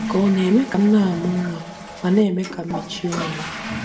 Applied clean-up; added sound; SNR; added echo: none; Toilet flush / Water; 11 dB; reverberation time 1.2 s.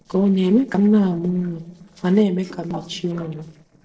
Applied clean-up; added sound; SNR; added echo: neural separator model SepFormer DNS4.